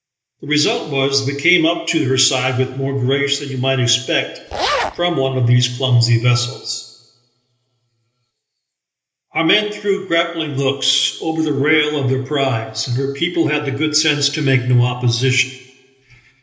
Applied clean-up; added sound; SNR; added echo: none; Zipper (clothing); 4 dB; reverberation time 0.8 s.